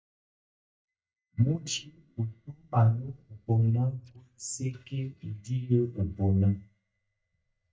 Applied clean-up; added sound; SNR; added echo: neural mask model DeepFilterNet 3.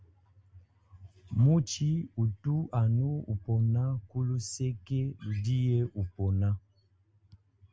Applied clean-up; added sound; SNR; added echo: none; none; none; none.